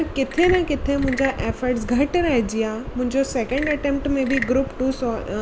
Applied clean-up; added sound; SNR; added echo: none; Wood / Percussion / Frog; 15 dB; none.